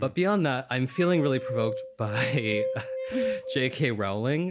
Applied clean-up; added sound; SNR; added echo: none; Glass; 6 dB; none.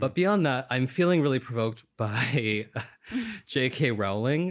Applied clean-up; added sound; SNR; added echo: neural mask model Resemble Enhance denoiser.